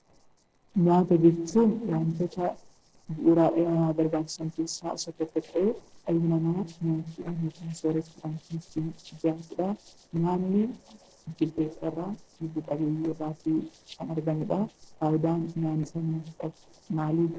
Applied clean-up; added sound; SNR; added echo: neural separator model SepFormer DNS4.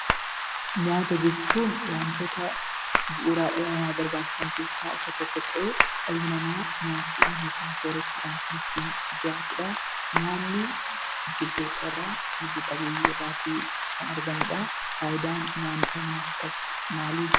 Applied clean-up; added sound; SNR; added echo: none; Rain + Hands; -2 dB; none.